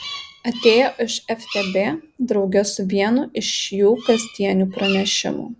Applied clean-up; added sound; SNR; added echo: none; Bird vocalization, bird call, bird song; 14 dB; none.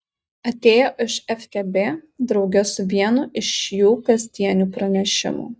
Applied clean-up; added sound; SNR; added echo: neural mask model DeepFilterNet 3.